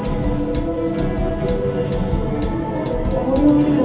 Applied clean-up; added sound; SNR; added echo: none; Drum kit; 6 dB; reverberation time 0.8 s.